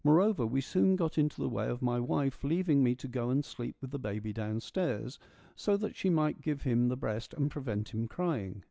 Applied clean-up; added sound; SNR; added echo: none; none; none; none.